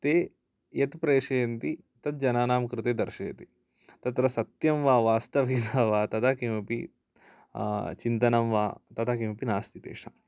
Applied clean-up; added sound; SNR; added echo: none; none; none; none.